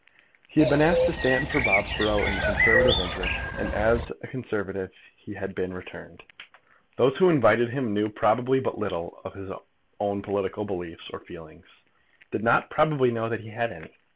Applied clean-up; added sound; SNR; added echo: none; Bird; -1 dB; none.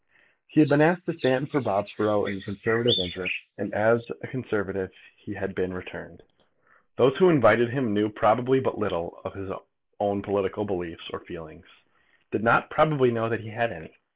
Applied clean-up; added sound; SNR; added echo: neural mask model Resemble Enhance denoiser.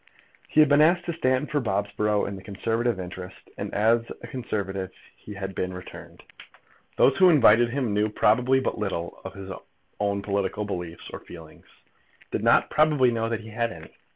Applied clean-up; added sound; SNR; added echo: none; none; none; none.